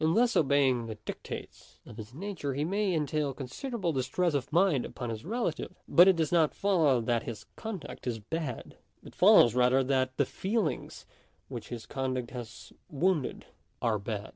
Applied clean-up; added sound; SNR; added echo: none; none; none; none.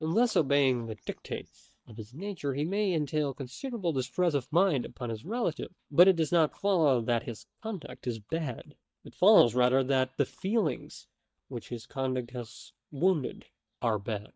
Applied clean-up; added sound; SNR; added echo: neural mask model DeepFilterNet 3.